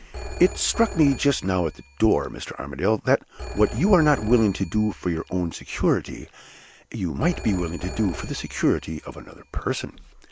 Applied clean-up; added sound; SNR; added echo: none; Telephone; 14 dB; none.